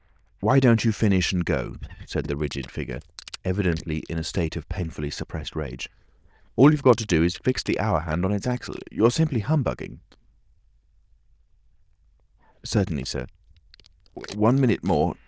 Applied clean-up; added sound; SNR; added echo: neural diffusion model UNIVERSE++.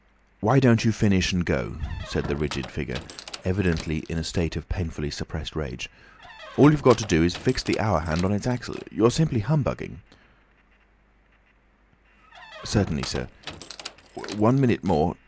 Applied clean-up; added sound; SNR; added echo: none; Squeak; 16 dB; none.